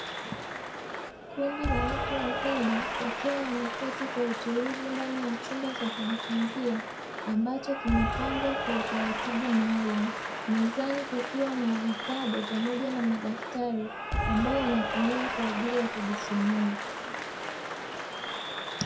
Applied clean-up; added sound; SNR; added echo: none; Applause / Cheering; 3 dB; reverberation time 0.2 s.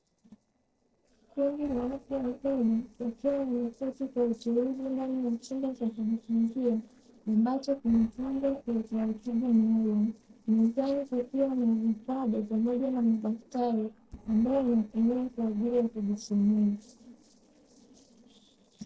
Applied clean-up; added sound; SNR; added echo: neural separator model SepFormer DNS4.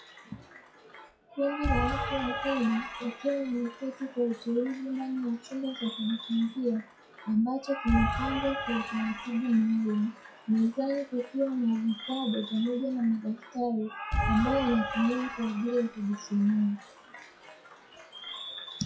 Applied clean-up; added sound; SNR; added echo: classical method WPE with log-MMSE.